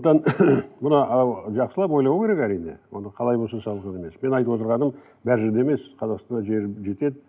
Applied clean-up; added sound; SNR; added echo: none; none; none; none.